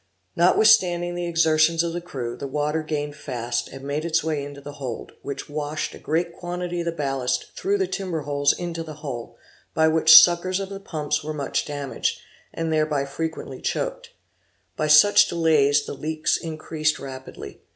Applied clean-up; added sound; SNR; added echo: none; none; none; none.